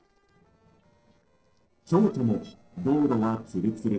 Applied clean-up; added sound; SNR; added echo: neural separator model SepFormer DNS4.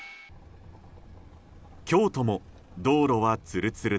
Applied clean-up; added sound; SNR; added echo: none; none; none; none.